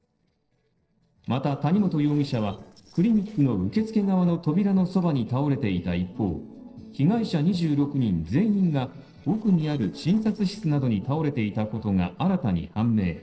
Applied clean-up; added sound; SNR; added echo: neural separator model SepFormer DNS4.